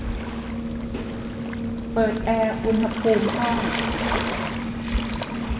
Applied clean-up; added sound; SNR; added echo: none; Waves, surf; -1 dB; reverberation time 1.9 s.